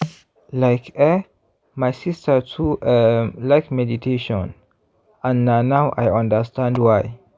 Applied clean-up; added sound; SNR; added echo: none; none; none; none.